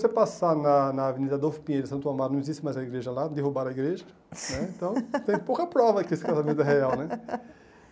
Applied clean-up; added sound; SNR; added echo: none; none; none; none.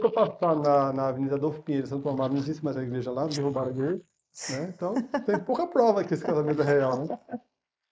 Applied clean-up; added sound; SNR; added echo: neural mask model Resemble Enhance denoiser.